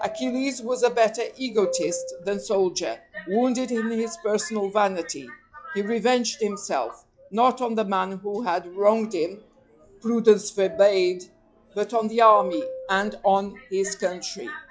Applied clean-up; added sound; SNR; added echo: classical method log-MMSE.